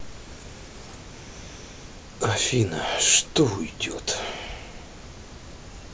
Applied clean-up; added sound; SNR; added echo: none; none; none; none.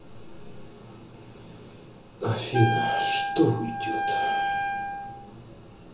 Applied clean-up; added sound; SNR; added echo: none; Wind instrument, woodwind instrument; -1 dB; reverberation time 0.8 s.